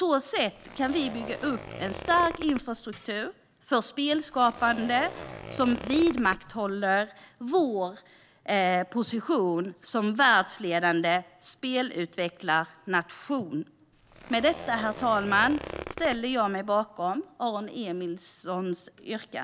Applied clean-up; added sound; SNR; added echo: none; Tambourine + Zipper (clothing); 12 dB; none.